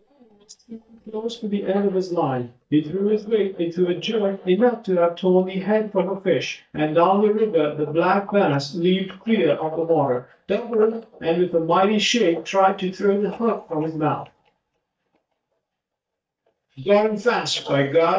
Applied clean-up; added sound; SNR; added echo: neural mask model DeepFilterNet 3.